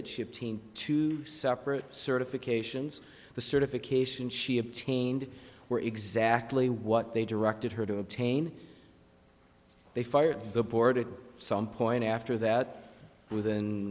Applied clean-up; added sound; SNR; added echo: none; none; none; none.